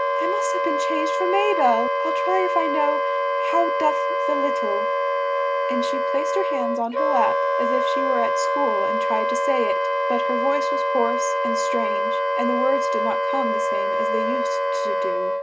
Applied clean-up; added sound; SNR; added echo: none; Wind instrument, woodwind instrument; -5 dB; none.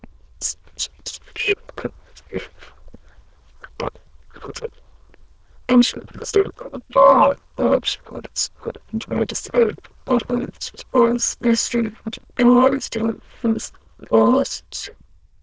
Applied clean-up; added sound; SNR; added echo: neural diffusion model UNIVERSE++.